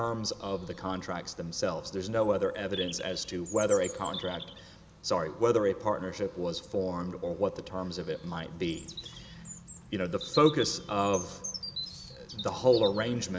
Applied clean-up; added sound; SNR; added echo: none; Bird vocalization, bird call, bird song; 14 dB; none.